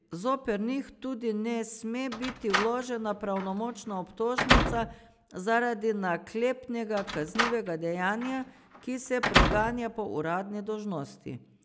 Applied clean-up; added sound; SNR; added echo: none; Slam; -1 dB; none.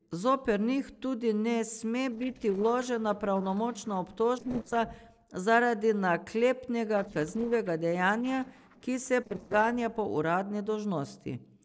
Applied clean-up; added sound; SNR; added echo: neural separator model SepFormer DNS4.